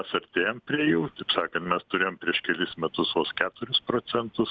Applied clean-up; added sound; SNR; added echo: none; none; none; none.